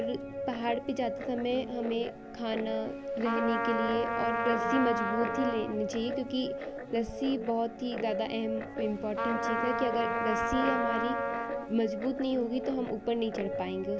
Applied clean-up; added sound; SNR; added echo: none; Guitar + Trumpet; 1 dB; none.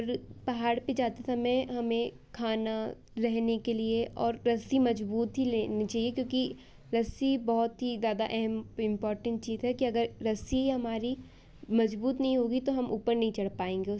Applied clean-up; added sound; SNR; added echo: none; none; none; none.